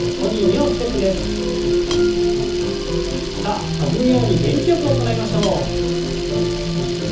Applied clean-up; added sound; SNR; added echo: none; Camera; 10 dB; reverberation time 0.6 s.